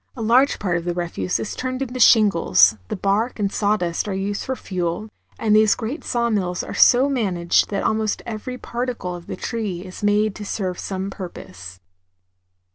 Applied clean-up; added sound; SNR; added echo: none; none; none; none.